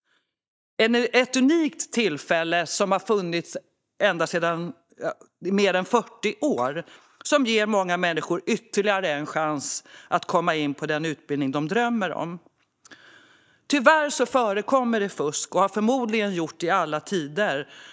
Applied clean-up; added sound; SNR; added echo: neural mask model DeepFilterNet 3.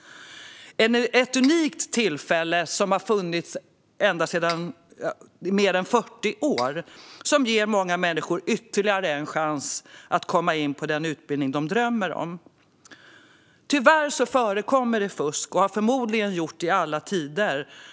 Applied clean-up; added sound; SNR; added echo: none; Cutlery, silverware; 16 dB; none.